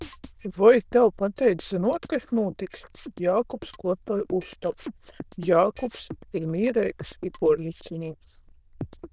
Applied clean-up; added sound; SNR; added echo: neural diffusion model UNIVERSE++.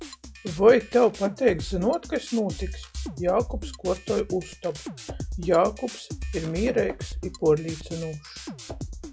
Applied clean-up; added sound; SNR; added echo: classical method log-MMSE.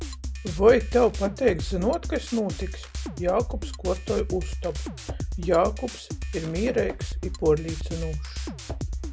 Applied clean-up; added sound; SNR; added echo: none; Drum kit; 6 dB; none.